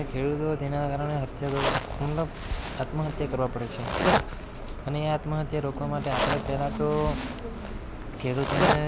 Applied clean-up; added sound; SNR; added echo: none; Zipper (clothing); 1 dB; none.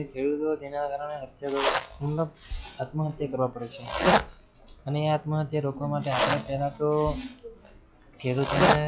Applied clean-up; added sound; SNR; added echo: classical method log-MMSE.